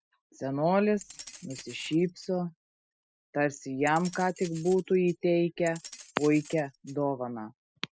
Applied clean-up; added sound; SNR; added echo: classical method spectral subtraction.